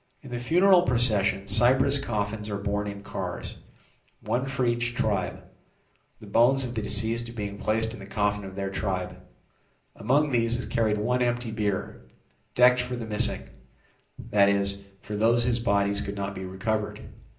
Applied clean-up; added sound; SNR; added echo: none; none; none; reverberation time 0.5 s.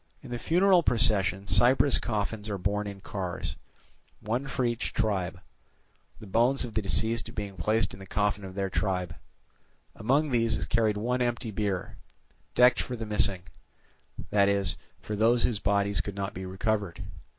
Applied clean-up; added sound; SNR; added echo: none; none; none; none.